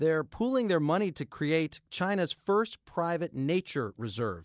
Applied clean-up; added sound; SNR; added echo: none; none; none; none.